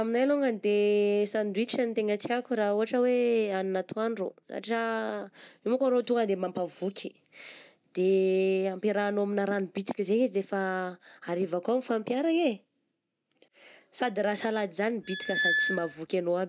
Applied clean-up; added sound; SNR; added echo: none; Squeak; 2 dB; none.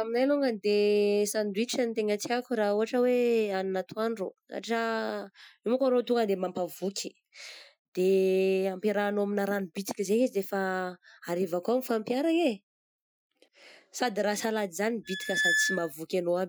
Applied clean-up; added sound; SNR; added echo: classical method Wiener filter.